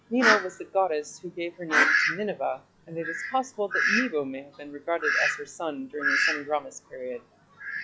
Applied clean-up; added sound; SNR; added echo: classical method log-MMSE.